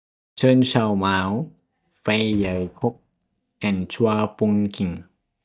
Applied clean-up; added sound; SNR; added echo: neural mask model DeepFilterNet 3.